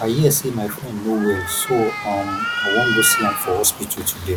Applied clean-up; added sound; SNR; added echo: none; Cat; 5 dB; none.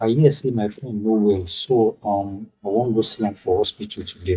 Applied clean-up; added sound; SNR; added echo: neural mask model DeepFilterNet 3.